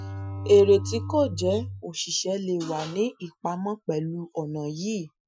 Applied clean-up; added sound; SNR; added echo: classical method Wiener filter.